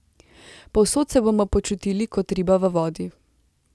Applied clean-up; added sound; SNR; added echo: none; none; none; none.